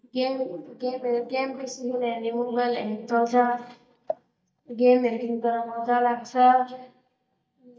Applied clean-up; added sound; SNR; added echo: neural mask model DeepFilterNet 3.